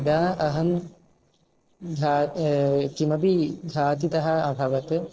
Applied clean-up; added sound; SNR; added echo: neural separator model SepFormer DNS4.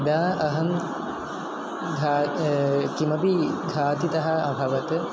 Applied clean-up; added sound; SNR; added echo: none; none; none; none.